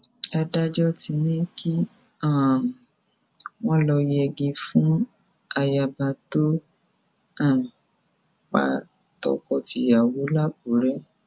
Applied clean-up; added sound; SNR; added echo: none; none; none; none.